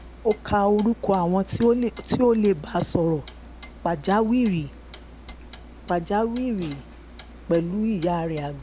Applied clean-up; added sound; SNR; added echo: none; Clock; 18 dB; none.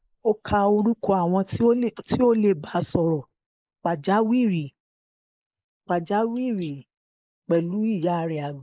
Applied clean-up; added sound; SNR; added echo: neural mask model Resemble Enhance denoiser.